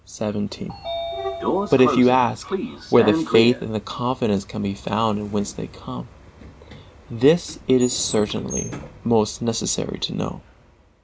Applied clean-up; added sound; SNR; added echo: none; Sliding door / Train; 8 dB; none.